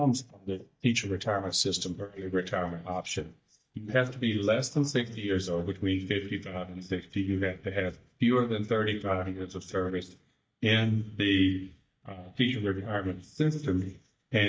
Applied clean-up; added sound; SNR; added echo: neural mask model DeepFilterNet 3.